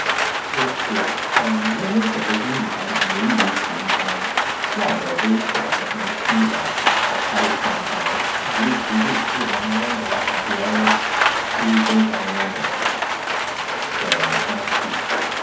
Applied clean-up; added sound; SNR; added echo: none; Rain; -4 dB; reverberation time 0.6 s.